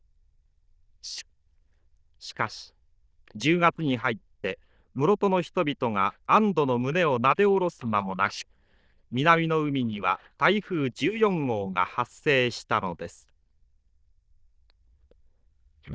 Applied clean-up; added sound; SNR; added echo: neural diffusion model UNIVERSE++.